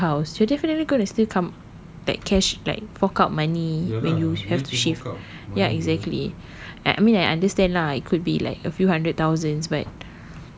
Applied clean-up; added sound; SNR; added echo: none; none; none; none.